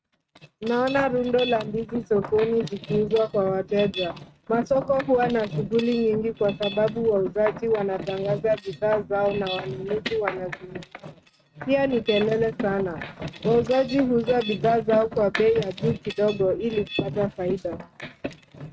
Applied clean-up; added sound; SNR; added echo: neural mask model RNNoise.